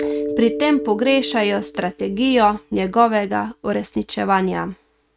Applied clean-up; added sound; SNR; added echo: neural mask model RNNoise.